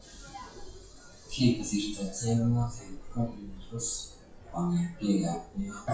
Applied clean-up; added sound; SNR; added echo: classical method WPE with log-MMSE.